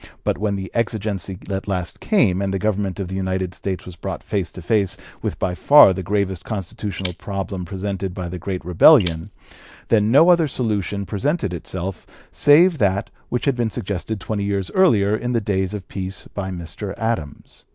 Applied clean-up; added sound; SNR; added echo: none; Shatter; 19 dB; none.